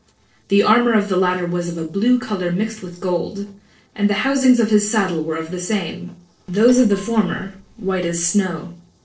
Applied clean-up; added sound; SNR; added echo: neural separator model SepFormer DNS4.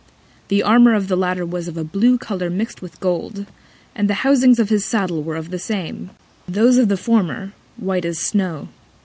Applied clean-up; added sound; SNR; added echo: none; none; none; none.